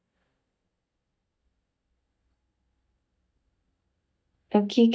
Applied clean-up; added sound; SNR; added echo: neural mask model DeepFilterNet 3.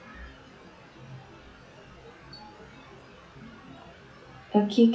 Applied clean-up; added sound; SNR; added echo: classical method log-MMSE.